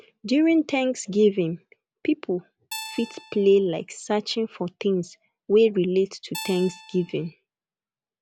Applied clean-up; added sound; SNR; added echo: none; Guitar; 14 dB; none.